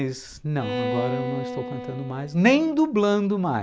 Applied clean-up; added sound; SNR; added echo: none; Bowed string instrument; 8 dB; none.